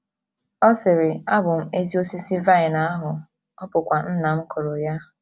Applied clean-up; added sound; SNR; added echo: none; none; none; none.